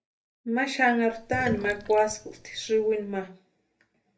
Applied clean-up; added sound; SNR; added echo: none; Sink (filling or washing); 12 dB; reverberation time 0.3 s.